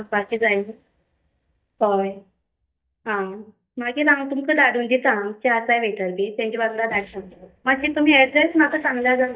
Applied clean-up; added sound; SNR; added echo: neural mask model DeepFilterNet 3.